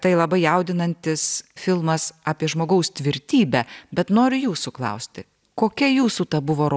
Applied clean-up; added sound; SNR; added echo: none; none; none; none.